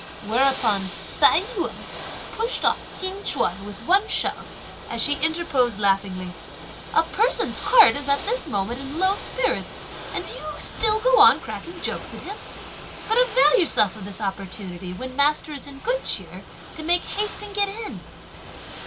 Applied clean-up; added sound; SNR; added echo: none; Ocean / Boat, Water vehicle; 13 dB; none.